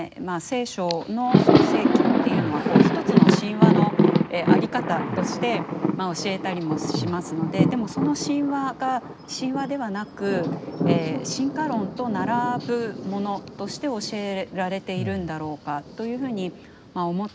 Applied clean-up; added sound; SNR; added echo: none; Thunder; -3 dB; none.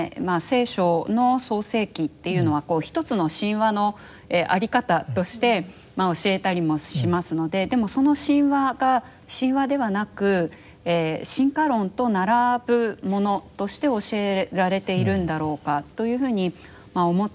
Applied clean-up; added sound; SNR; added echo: none; none; none; none.